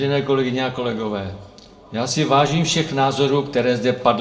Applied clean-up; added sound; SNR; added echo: none; none; none; reverberation time 0.5 s.